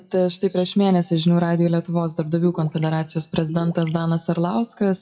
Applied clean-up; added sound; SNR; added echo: classical method WPE with log-MMSE.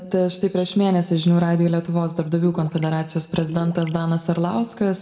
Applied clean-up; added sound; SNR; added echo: none; Gurgling; 17 dB; reverberation time 0.9 s.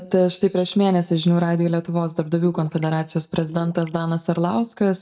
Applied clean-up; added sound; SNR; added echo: neural mask model DeepFilterNet 3.